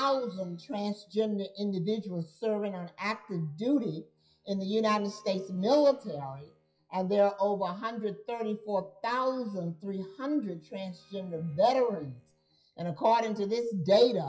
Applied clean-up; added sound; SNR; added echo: classical method WPE with log-MMSE.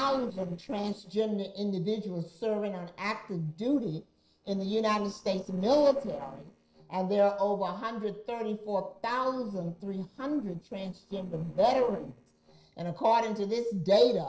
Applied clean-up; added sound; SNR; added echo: neural separator model SepFormer DNS4.